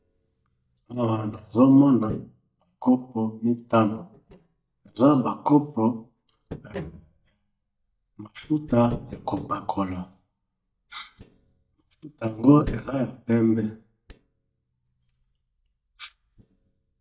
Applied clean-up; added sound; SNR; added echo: neural mask model DeepFilterNet 3.